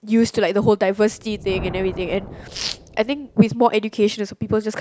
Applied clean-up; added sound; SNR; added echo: none; Thunder; 17 dB; none.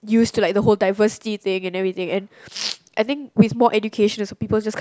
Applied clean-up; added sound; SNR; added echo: none; none; none; none.